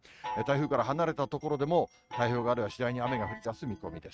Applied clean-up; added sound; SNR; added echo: neural mask model RNNoise.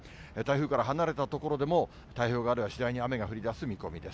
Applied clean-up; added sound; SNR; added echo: none; none; none; none.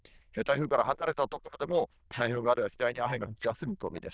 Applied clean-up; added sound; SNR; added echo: neural diffusion model UNIVERSE++.